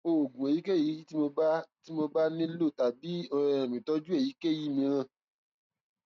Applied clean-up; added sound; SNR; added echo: none; none; none; none.